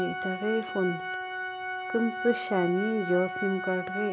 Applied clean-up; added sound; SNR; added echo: none; Organ; 5 dB; none.